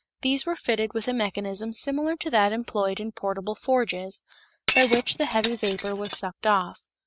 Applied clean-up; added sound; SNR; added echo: neural mask model RNNoise.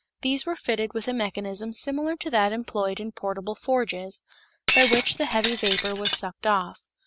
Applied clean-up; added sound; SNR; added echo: none; Shatter; -1 dB; none.